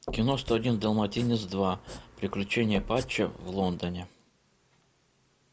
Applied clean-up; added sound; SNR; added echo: none; Domestic sounds, home sounds + Knock; 15 dB; none.